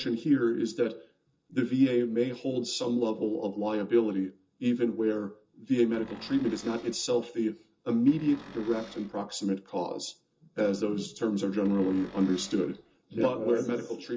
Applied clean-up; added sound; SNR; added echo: neural separator model SepFormer DNS4.